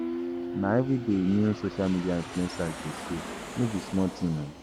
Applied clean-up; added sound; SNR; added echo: none; Guitar + Aircraft; 8 dB; none.